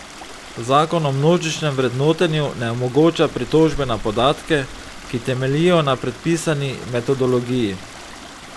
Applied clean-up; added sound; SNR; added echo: none; Stream; 16 dB; none.